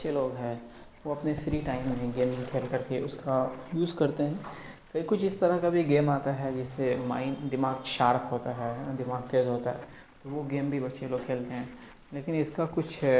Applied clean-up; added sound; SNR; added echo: none; Bird / Fowl; 19 dB; none.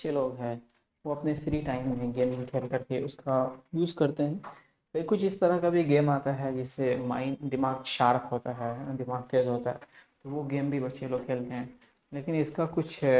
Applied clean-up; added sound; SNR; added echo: neural mask model RNNoise.